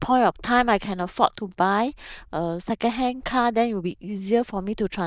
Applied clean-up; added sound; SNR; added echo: neural diffusion model UNIVERSE++.